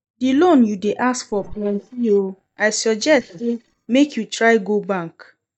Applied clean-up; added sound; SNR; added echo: neural mask model DeepFilterNet 3.